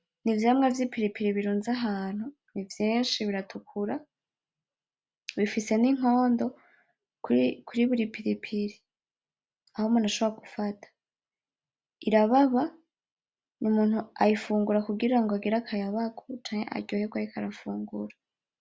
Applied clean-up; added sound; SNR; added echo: none; none; none; none.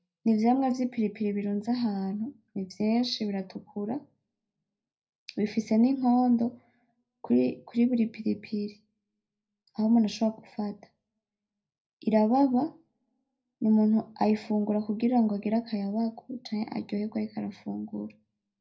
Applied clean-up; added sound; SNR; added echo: none; none; none; reverberation time 0.4 s.